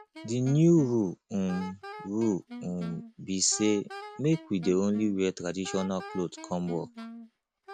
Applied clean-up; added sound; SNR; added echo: none; Wind instrument, woodwind instrument; 16 dB; none.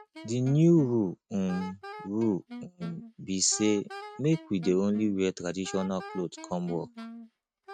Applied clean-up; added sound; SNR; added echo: neural mask model RNNoise.